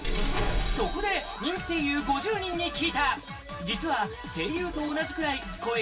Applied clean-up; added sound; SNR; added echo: none; none; none; reverberation time 0.2 s.